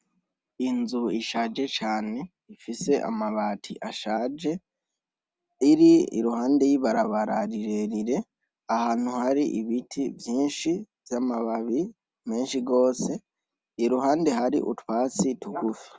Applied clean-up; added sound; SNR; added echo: none; none; none; none.